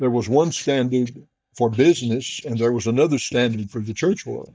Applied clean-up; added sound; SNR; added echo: neural mask model DeepFilterNet 3.